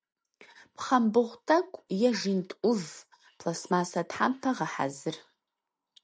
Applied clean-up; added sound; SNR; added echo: none; none; none; none.